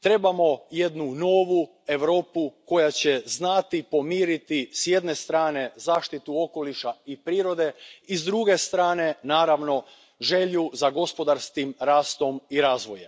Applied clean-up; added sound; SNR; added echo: none; none; none; none.